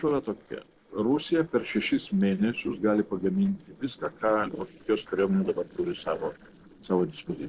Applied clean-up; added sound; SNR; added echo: neural separator model SepFormer DNS4.